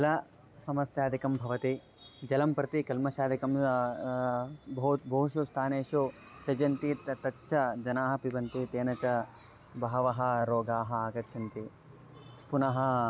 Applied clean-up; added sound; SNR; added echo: none; none; none; none.